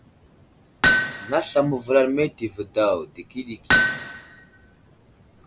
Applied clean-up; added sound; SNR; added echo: none; Hammer; -2 dB; none.